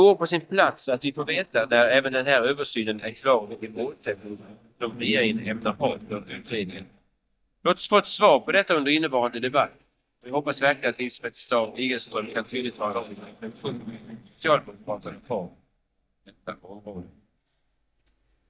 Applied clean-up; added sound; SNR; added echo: neural mask model DeepFilterNet 3.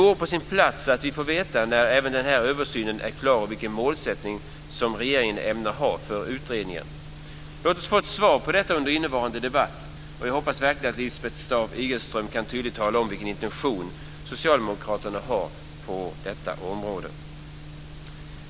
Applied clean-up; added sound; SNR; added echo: none; none; none; none.